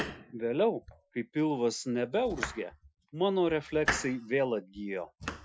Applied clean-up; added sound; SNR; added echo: classical method Wiener filter.